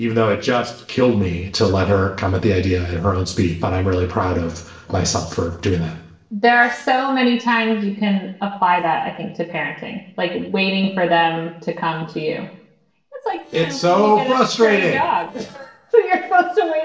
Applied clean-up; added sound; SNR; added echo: neural separator model SepFormer DNS4.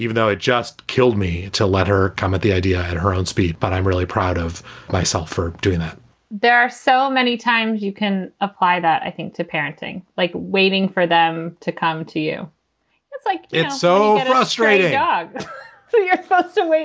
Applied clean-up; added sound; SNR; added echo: none; none; none; none.